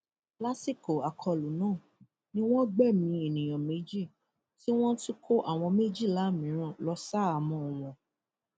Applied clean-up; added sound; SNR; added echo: none; none; none; none.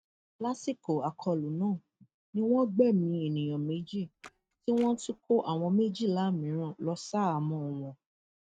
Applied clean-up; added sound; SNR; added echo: neural mask model RNNoise.